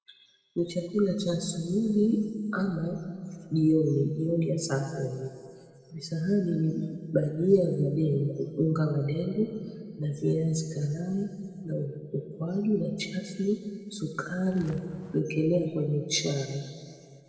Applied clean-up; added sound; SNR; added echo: none; Walk, footsteps; 19 dB; reverberation time 2.1 s.